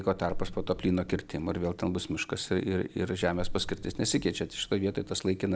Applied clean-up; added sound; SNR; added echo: none; Car; 9 dB; none.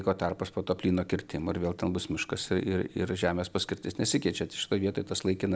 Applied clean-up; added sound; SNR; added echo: none; none; none; none.